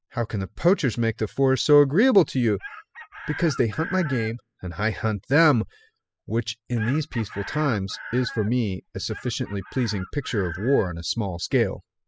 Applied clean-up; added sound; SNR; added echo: classical method spectral subtraction.